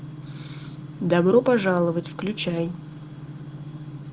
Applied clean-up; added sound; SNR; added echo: none; none; none; none.